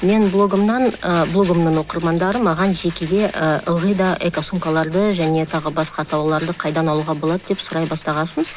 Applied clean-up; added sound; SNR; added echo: none; Rattle; 20 dB; none.